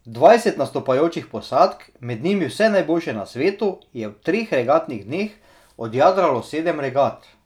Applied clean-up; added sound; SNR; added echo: none; none; none; none.